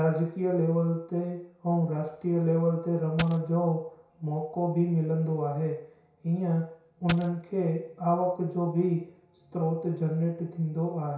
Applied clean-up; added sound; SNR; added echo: none; Coin (dropping); 8 dB; reverberation time 0.6 s.